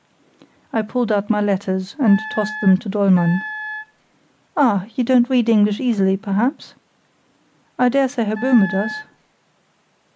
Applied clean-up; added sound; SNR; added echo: none; Wind instrument, woodwind instrument; 11 dB; none.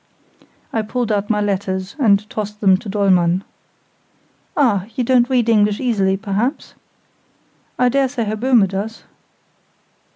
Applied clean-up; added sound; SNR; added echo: none; none; none; none.